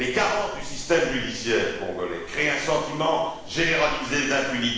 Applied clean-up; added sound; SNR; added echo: none; Wind; 14 dB; reverberation time 0.9 s.